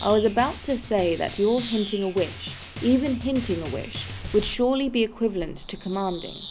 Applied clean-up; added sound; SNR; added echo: none; Bird vocalization, bird call, bird song + Drum; 11 dB; none.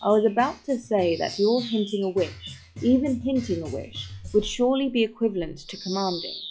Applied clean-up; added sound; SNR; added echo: classical method log-MMSE.